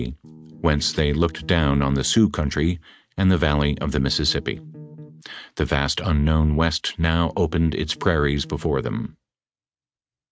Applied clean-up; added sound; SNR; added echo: neural mask model RNNoise.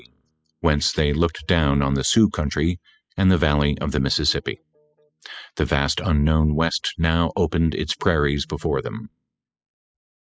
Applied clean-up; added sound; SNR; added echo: classical method spectral subtraction.